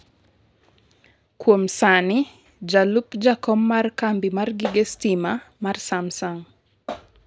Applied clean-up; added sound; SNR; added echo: none; none; none; none.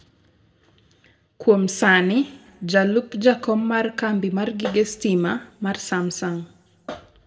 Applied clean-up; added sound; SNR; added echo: none; none; none; reverberation time 0.6 s.